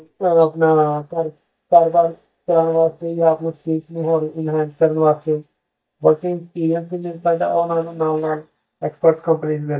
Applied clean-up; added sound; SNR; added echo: neural mask model DeepFilterNet 3.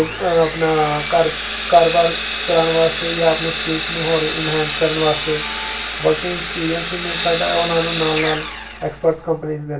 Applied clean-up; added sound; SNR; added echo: none; Sawing; 5 dB; reverberation time 0.3 s.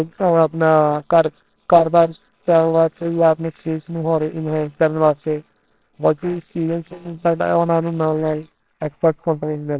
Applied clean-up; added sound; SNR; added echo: neural separator model SepFormer WHAMR!.